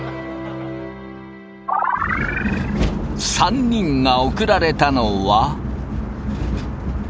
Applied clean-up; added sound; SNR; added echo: none; none; none; none.